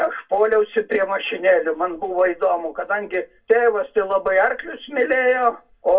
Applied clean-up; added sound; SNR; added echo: none; none; none; reverberation time 0.1 s.